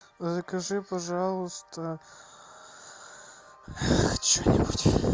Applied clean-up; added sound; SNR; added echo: none; none; none; none.